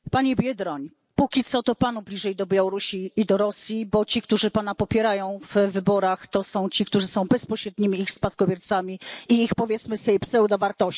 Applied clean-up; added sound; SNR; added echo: none; none; none; none.